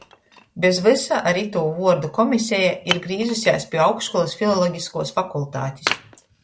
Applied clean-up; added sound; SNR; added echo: none; Wood; 14 dB; none.